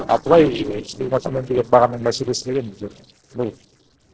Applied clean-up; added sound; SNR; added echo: neural separator model SepFormer DNS4.